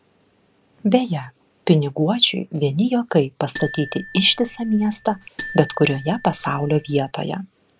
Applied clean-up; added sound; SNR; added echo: none; Marimba, xylophone; 16 dB; none.